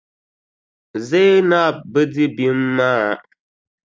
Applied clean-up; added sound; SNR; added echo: none; none; none; none.